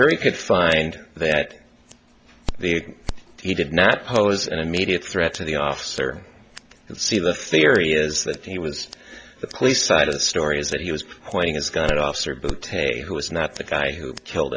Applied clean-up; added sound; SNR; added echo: none; Scissors; 15 dB; none.